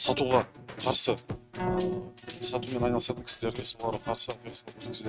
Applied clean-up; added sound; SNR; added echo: neural mask model RNNoise.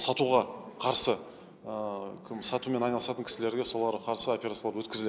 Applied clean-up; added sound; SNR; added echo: none; none; none; none.